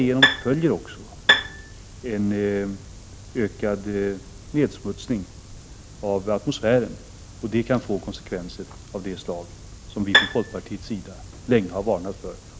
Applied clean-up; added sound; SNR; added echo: none; Bowed string instrument; -3 dB; none.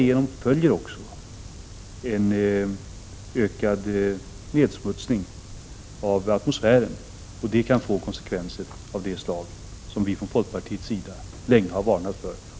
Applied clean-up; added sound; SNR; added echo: none; none; none; none.